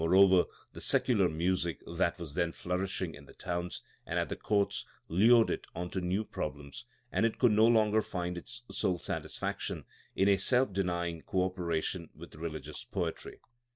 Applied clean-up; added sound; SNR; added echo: none; none; none; none.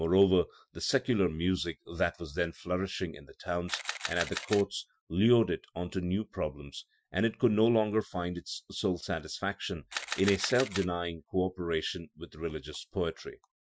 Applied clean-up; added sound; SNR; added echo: classical method Wiener filter.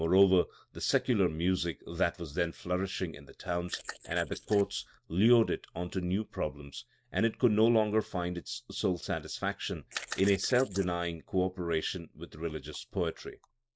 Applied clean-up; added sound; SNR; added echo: neural mask model Resemble Enhance denoiser.